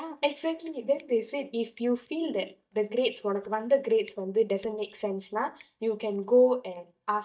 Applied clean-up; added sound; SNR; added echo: neural mask model DeepFilterNet 3.